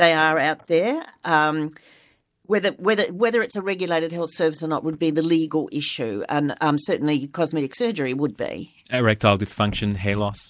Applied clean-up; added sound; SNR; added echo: neural mask model DeepFilterNet 3.